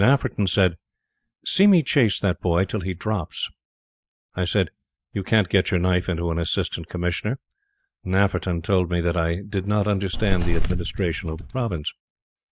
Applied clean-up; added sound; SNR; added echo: neural mask model DeepFilterNet 3.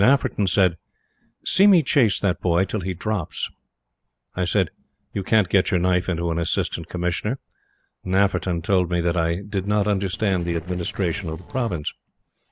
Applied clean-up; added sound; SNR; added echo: neural separator model SepFormer DNS4.